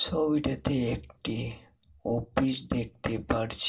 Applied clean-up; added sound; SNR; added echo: none; none; none; reverberation time 0.2 s.